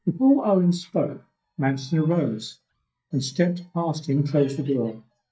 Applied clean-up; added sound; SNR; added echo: neural mask model DeepFilterNet 3.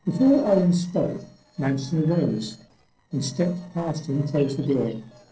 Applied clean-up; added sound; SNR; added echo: neural separator model SepFormer DNS4.